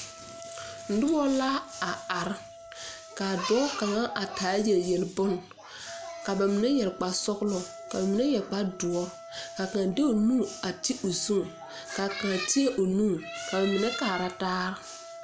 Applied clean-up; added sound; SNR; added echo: none; Wind instrument, woodwind instrument; 18 dB; none.